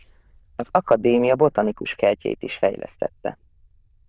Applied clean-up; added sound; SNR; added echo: neural diffusion model UNIVERSE++.